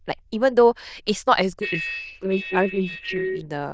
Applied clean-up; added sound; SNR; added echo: neural diffusion model UNIVERSE++.